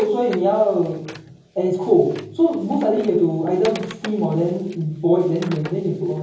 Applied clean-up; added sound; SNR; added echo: none; Wood; 20 dB; reverberation time 0.7 s.